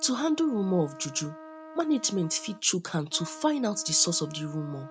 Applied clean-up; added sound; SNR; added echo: none; Trumpet; 16 dB; none.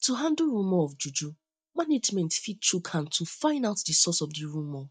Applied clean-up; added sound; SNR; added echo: neural mask model DeepFilterNet 3.